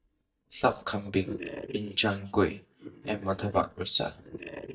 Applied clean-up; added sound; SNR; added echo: neural mask model DeepFilterNet 3.